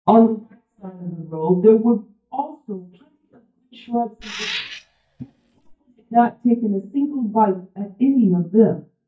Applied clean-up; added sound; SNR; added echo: neural mask model DeepFilterNet 3.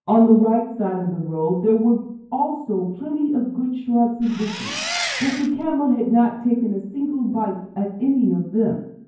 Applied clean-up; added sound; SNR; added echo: none; Engine; 8 dB; reverberation time 0.9 s.